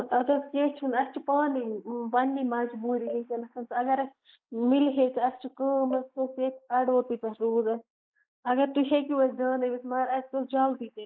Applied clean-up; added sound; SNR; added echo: neural mask model Resemble Enhance denoiser.